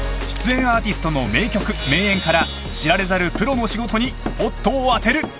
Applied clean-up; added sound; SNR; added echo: none; Hammer; 16 dB; none.